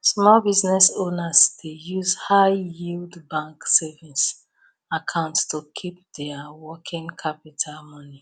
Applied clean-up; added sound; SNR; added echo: none; none; none; none.